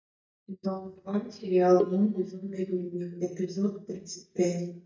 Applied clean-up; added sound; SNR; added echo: neural mask model DeepFilterNet 3.